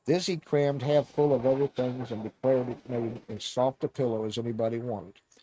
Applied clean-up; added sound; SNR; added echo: neural mask model RNNoise.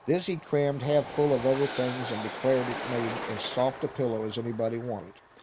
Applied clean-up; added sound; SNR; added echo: none; Train; 10 dB; none.